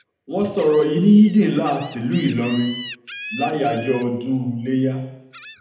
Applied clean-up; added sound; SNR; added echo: none; Gull, seagull; 17 dB; reverberation time 0.8 s.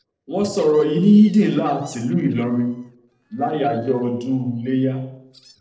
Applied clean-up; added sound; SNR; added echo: neural separator model SepFormer DNS4.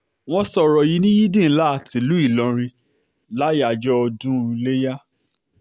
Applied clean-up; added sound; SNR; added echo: none; none; none; none.